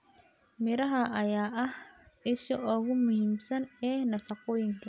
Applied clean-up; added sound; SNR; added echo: none; none; none; none.